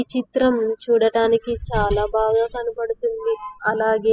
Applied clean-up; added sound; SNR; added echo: classical method spectral subtraction.